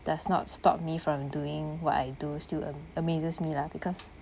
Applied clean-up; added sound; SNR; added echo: none; none; none; none.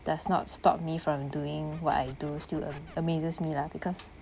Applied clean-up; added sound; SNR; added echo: none; Scratching (performance technique); 19 dB; none.